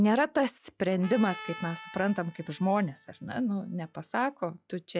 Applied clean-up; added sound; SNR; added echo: classical method log-MMSE.